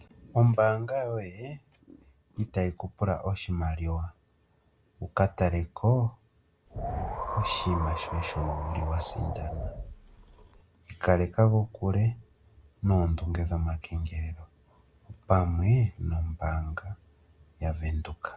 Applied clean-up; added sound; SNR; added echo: none; Wind; 7 dB; none.